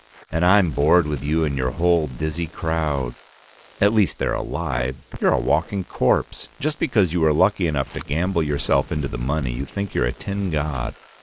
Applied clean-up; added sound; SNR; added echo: neural mask model Resemble Enhance denoiser.